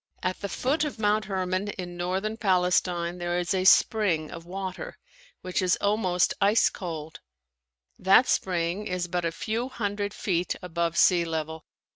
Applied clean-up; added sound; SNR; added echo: neural mask model RNNoise.